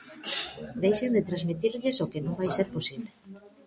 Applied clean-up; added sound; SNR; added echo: none; none; none; none.